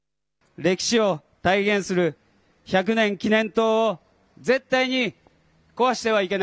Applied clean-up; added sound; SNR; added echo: none; none; none; none.